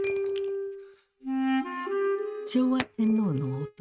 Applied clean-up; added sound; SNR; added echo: neural mask model RNNoise.